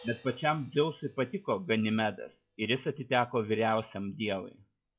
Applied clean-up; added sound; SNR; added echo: classical method log-MMSE.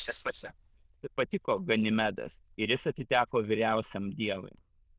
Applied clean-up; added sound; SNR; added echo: neural diffusion model UNIVERSE++.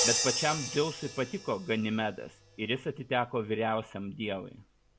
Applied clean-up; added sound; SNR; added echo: none; Crash cymbal; 5 dB; none.